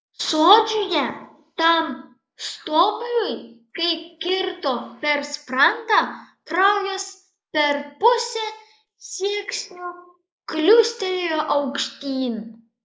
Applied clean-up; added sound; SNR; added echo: neural mask model Resemble Enhance denoiser.